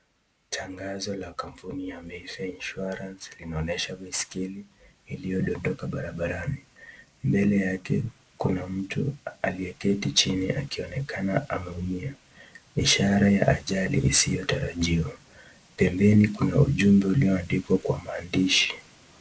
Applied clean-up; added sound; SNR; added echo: neural mask model Resemble Enhance denoiser.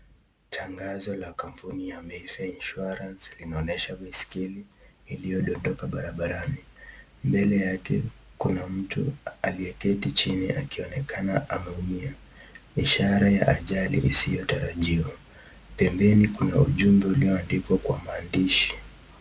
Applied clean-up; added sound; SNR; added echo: none; none; none; none.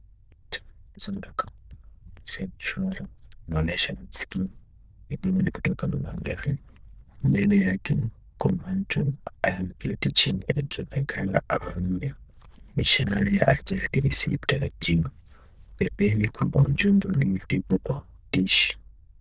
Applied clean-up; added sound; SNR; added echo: neural diffusion model UNIVERSE++.